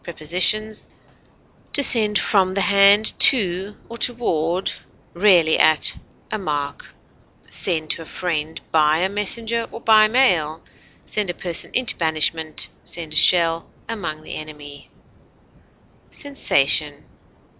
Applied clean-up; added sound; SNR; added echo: none; none; none; none.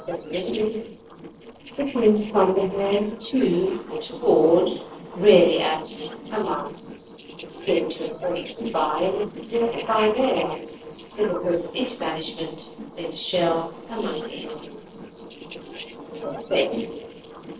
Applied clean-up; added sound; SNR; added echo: neural separator model SepFormer DNS4.